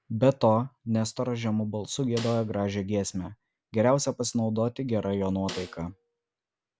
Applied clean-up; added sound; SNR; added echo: none; Snare drum; 16 dB; none.